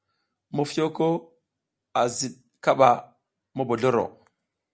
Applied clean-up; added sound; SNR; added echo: none; none; none; none.